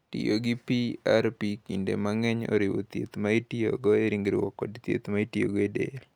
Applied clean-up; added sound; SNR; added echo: none; none; none; none.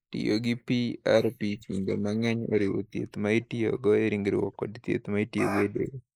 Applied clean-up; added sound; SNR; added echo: neural mask model Resemble Enhance denoiser.